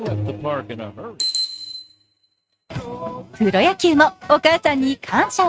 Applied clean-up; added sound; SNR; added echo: neural mask model RNNoise.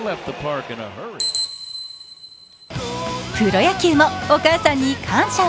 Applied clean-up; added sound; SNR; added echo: none; none; none; none.